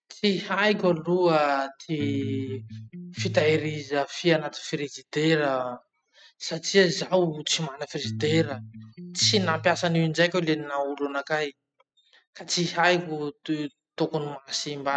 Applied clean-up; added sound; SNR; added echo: classical method spectral subtraction.